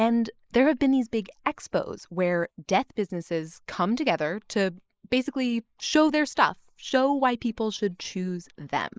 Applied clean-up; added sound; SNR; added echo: neural mask model Resemble Enhance denoiser.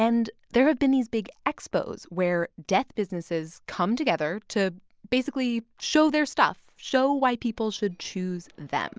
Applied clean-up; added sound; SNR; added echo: none; none; none; none.